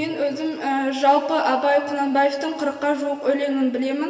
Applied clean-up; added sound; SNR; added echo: none; none; none; reverberation time 2.3 s.